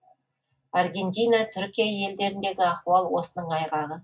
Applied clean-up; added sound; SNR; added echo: none; none; none; reverberation time 0.4 s.